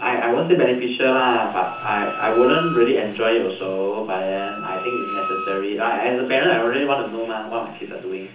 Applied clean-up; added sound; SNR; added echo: none; Wind instrument, woodwind instrument; 9 dB; reverberation time 0.6 s.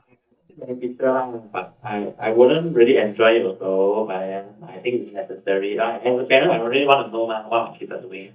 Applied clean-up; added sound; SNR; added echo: neural mask model DeepFilterNet 3.